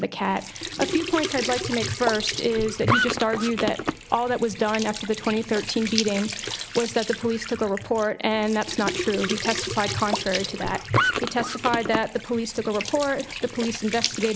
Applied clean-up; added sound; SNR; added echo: none; Squeak / Trickle, dribble / Sink (filling or washing); 4 dB; none.